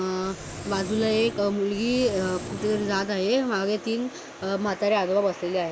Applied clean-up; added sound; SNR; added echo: none; Engine; 11 dB; none.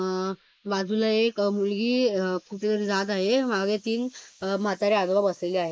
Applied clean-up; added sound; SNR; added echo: neural mask model Resemble Enhance denoiser.